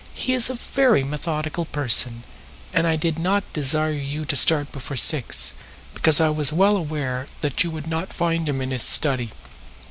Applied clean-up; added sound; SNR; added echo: none; none; none; none.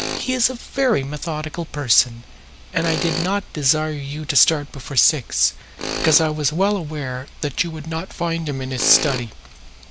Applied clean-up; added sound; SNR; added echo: none; Tools; 11 dB; none.